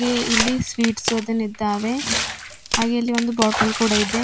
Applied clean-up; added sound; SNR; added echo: none; Bathtub (filling or washing) / Water / Liquid + Crack; 4 dB; none.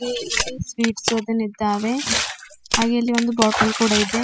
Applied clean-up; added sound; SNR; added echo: classical method spectral subtraction.